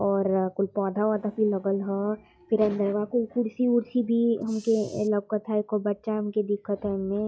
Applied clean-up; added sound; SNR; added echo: classical method log-MMSE.